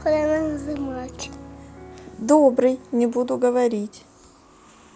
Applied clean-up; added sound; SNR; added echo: none; Piano; 19 dB; none.